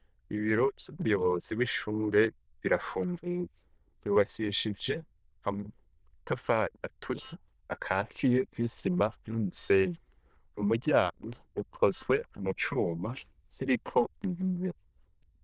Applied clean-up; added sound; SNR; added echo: neural diffusion model UNIVERSE++.